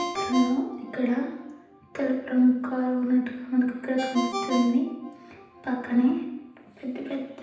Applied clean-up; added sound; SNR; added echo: none; Ringtone; 11 dB; reverberation time 0.9 s.